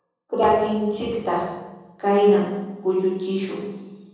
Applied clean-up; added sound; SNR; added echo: none; none; none; reverberation time 1.3 s.